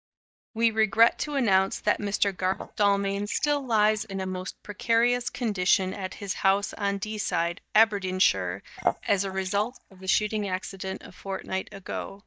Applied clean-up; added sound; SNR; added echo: neural mask model DeepFilterNet 3.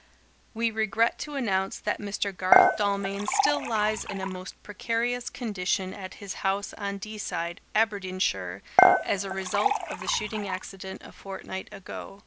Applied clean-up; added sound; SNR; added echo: none; Dishes, pots, and pans / Chink, clink; -5 dB; none.